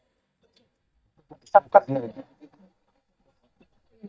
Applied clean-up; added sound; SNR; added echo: neural mask model DeepFilterNet 3.